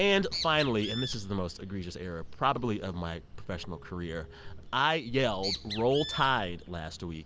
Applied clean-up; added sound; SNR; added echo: none; Bird; 10 dB; none.